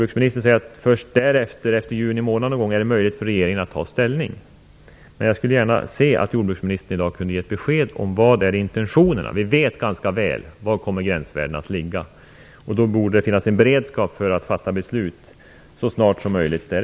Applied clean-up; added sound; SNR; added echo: none; none; none; none.